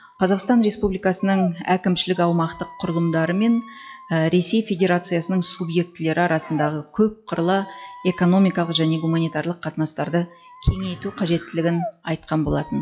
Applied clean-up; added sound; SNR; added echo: classical method log-MMSE.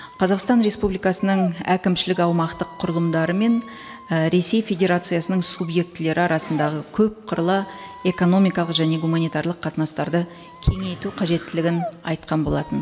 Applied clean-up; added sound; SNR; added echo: none; Squeak; 19 dB; none.